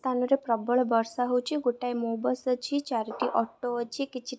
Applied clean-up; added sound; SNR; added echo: none; none; none; none.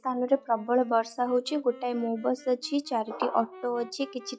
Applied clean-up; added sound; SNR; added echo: classical method log-MMSE.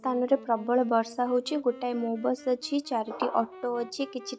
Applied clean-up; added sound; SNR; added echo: none; Wind instrument, woodwind instrument; 19 dB; none.